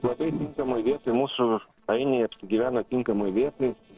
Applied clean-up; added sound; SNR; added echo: neural separator model SepFormer DNS4.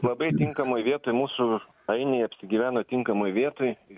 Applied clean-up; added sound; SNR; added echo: none; none; none; none.